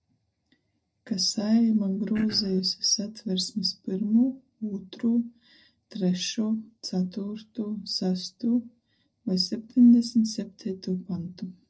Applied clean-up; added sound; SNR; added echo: neural separator model SepFormer DNS4.